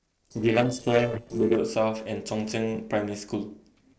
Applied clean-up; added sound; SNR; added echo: neural separator model SepFormer DNS4.